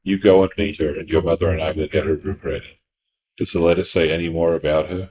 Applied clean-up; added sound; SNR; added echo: neural mask model Resemble Enhance denoiser.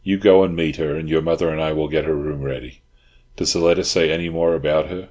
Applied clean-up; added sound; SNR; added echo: none; none; none; none.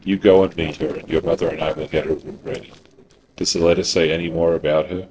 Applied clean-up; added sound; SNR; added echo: neural separator model SepFormer DNS4.